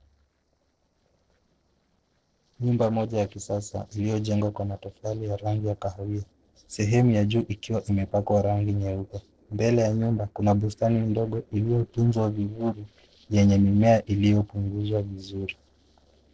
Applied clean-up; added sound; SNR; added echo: neural separator model SepFormer DNS4.